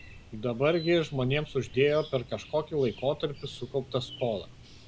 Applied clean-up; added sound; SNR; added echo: none; Chirp, tweet; 17 dB; none.